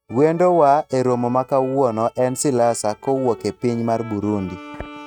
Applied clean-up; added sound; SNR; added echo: neural mask model RNNoise.